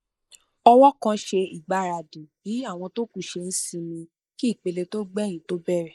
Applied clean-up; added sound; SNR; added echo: neural mask model Resemble Enhance denoiser.